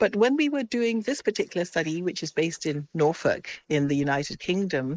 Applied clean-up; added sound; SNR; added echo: neural mask model Resemble Enhance denoiser.